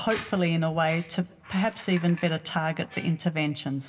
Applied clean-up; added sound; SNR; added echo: none; Squeak; 17 dB; reverberation time 0.7 s.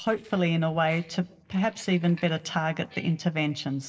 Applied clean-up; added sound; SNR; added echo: neural separator model SepFormer DNS4.